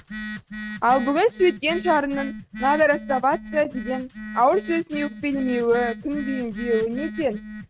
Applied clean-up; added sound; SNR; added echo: neural mask model RNNoise.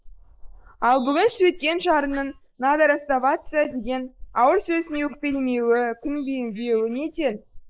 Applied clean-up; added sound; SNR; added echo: neural mask model Resemble Enhance denoiser.